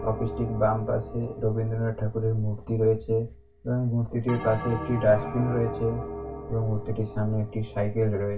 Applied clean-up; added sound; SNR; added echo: none; Bell; 11 dB; reverberation time 0.2 s.